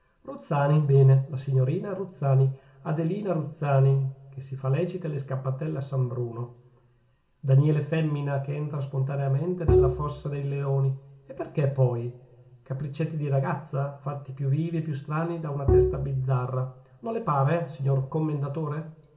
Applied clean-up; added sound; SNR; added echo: none; Bowed string instrument; -1 dB; reverberation time 1.4 s.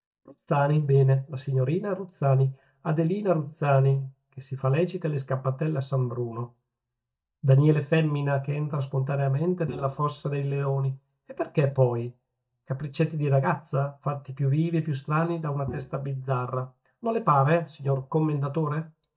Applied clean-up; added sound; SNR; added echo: neural mask model DeepFilterNet 3.